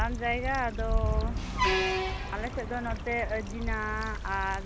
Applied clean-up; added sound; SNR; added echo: none; Truck + Stream / Trickle, dribble / Traffic noise, roadway noise; -3 dB; none.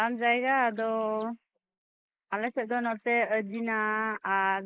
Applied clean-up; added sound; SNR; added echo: neural mask model Resemble Enhance denoiser.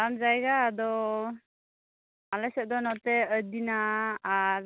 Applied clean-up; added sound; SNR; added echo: none; none; none; none.